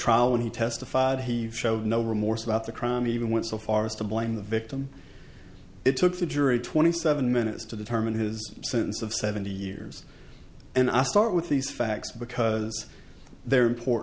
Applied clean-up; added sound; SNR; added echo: none; none; none; none.